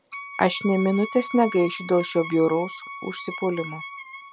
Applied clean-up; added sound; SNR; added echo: none; Wind instrument, woodwind instrument; 13 dB; none.